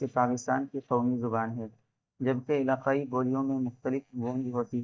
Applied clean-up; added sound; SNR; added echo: neural mask model DeepFilterNet 3.